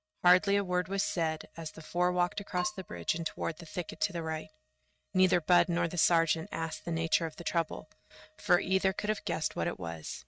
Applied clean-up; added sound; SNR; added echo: neural mask model RNNoise.